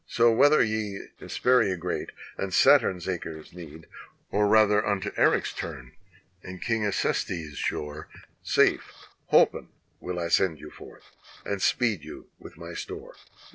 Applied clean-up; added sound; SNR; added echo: neural separator model SepFormer DNS4.